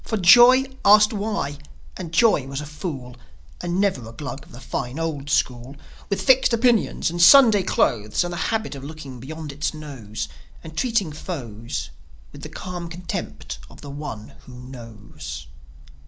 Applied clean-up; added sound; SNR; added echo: none; none; none; none.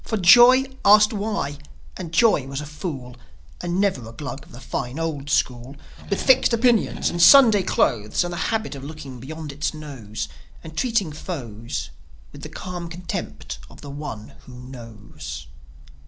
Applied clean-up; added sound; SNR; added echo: none; Accelerating, revving, vroom; 17 dB; none.